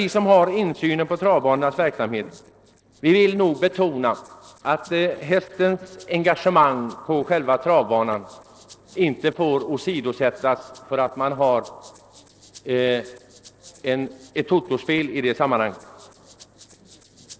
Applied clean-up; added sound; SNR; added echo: neural separator model SepFormer DNS4.